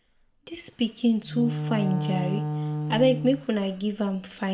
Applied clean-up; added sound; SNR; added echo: none; Wind instrument, woodwind instrument; 6 dB; reverberation time 0.3 s.